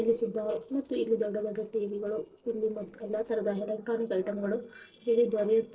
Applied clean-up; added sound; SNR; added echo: neural separator model SepFormer DNS4.